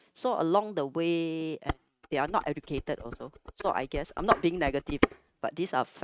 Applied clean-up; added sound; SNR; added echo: neural mask model RNNoise.